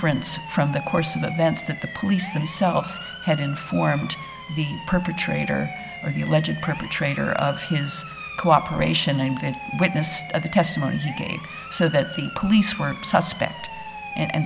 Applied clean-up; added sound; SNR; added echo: none; Siren; 13 dB; none.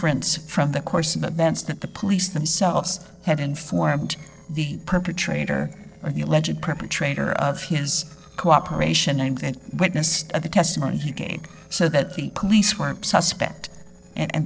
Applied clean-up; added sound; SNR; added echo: neural separator model SepFormer DNS4.